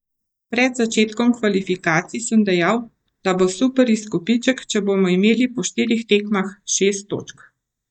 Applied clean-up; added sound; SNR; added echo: neural mask model DeepFilterNet 3.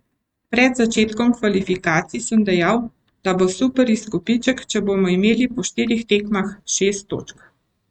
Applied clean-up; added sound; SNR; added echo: neural mask model RNNoise.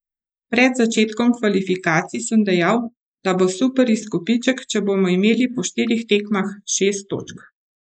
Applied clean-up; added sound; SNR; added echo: neural mask model Resemble Enhance denoiser.